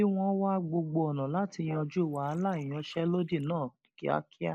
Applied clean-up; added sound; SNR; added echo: neural mask model Resemble Enhance denoiser.